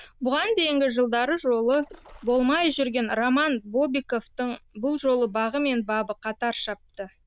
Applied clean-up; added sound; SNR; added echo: neural diffusion model UNIVERSE++.